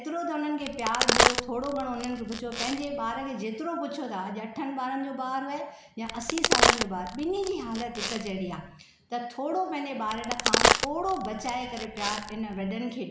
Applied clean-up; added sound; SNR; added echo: none; Crack; -3 dB; none.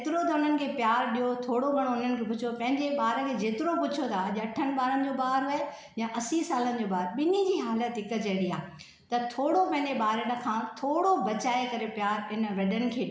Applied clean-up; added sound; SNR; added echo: none; none; none; none.